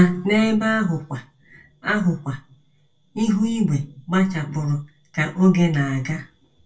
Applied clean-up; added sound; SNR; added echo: none; none; none; reverberation time 0.2 s.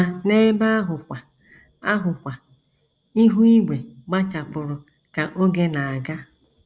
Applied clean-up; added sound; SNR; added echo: none; none; none; none.